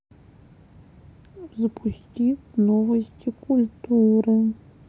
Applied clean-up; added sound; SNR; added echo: none; none; none; none.